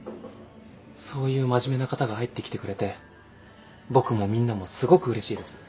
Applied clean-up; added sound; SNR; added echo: none; none; none; none.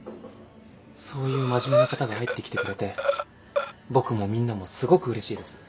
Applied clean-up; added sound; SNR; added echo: none; Breathing; 1 dB; none.